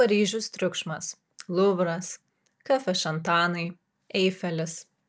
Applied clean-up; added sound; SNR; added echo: none; none; none; none.